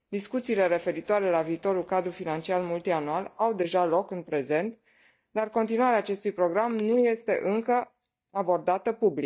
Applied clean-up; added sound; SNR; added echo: neural mask model DeepFilterNet 3.